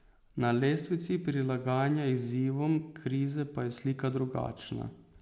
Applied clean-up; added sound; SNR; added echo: none; none; none; none.